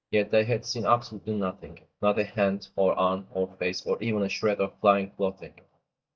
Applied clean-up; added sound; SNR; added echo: neural mask model DeepFilterNet 3.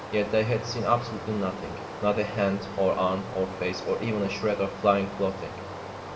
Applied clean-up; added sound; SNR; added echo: none; Stream; 10 dB; reverberation time 2.9 s.